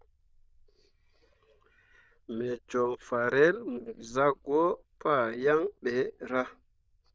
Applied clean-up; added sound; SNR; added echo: neural diffusion model UNIVERSE++.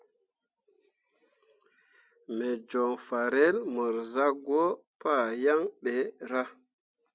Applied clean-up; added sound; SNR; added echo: none; none; none; none.